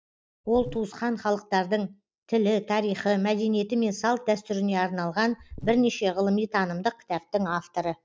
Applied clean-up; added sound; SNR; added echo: neural mask model DeepFilterNet 3.